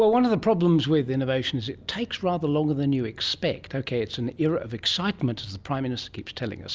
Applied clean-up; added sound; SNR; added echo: none; none; none; none.